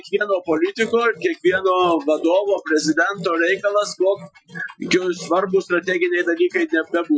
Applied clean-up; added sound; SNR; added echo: classical method Wiener filter.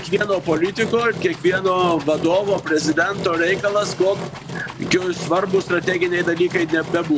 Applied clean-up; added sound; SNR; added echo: none; Engine; 11 dB; none.